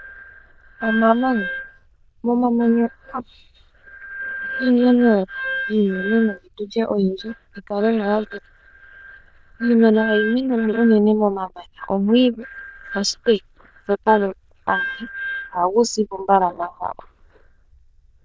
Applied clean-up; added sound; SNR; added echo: neural diffusion model UNIVERSE++.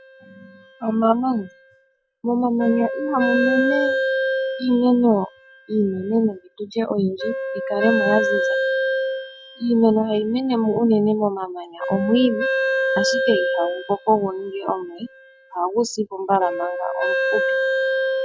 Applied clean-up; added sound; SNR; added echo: classical method log-MMSE.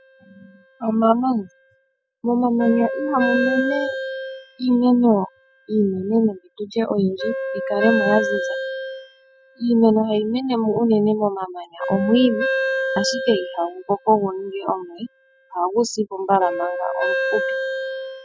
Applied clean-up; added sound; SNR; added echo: classical method spectral subtraction.